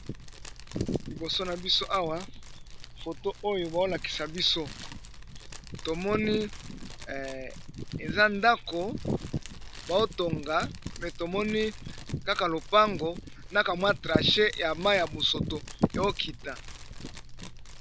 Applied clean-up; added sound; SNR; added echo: none; Fire; 12 dB; none.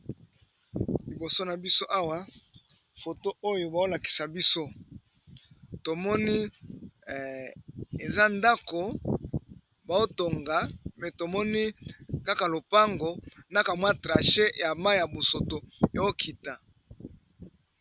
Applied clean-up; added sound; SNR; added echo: none; none; none; none.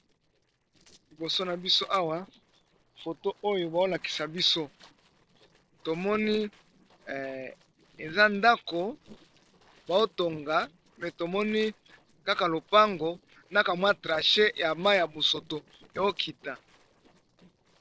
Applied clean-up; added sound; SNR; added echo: neural separator model SepFormer DNS4.